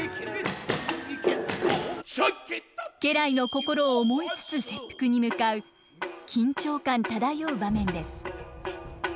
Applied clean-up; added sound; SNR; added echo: none; none; none; none.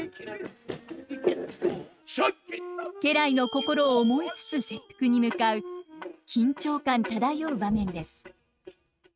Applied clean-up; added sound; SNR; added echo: neural mask model RNNoise.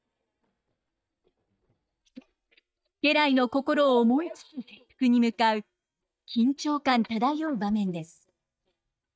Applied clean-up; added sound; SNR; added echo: neural mask model DeepFilterNet 3.